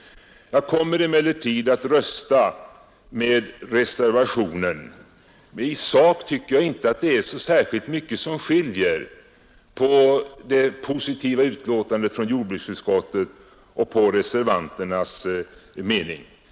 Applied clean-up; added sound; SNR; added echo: none; none; none; none.